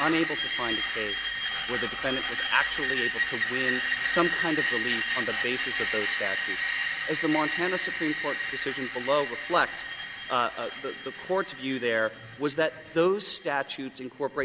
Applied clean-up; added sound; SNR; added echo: none; Screech; 1 dB; none.